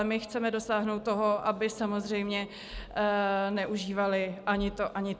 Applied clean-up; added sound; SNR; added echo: none; none; none; none.